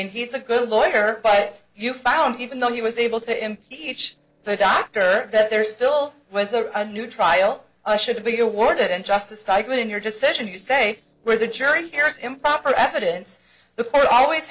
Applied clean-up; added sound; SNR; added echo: neural separator model SepFormer DNS4.